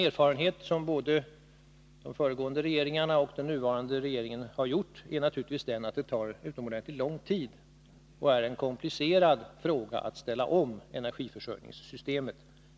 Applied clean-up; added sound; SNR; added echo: none; none; none; none.